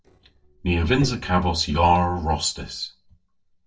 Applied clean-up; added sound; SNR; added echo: neural separator model SepFormer DNS4.